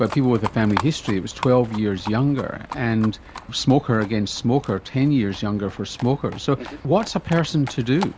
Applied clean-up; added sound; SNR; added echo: none; Livestock, farm animals, working animals; 15 dB; none.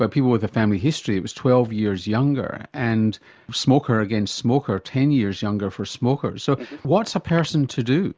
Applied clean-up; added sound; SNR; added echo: none; none; none; none.